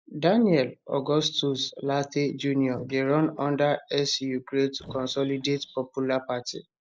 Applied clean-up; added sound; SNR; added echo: neural mask model Resemble Enhance denoiser.